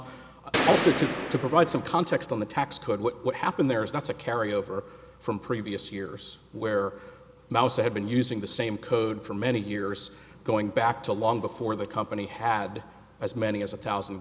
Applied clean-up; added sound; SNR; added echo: none; Gunshot, gunfire; 2 dB; none.